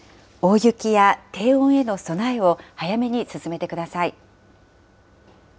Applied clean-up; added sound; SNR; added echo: none; none; none; none.